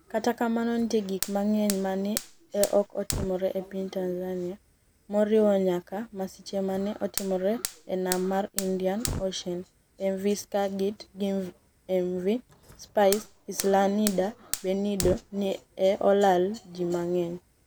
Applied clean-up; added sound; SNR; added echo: none; Fire; 13 dB; none.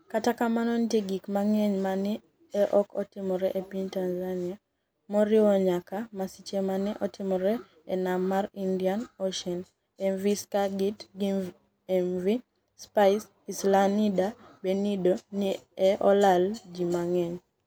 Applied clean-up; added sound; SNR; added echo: none; none; none; none.